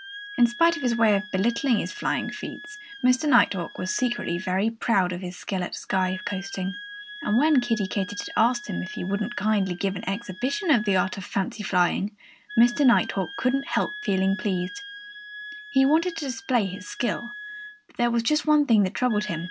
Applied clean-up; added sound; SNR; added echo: none; Wind instrument, woodwind instrument; 15 dB; none.